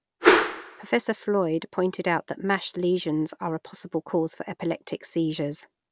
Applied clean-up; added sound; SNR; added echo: none; Whoosh, swoosh, swish; -5 dB; none.